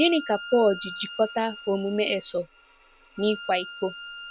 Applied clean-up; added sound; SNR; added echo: none; Bowed string instrument; 14 dB; none.